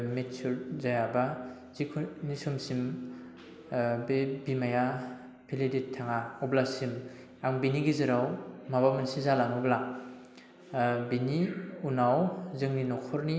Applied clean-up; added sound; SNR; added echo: none; none; none; none.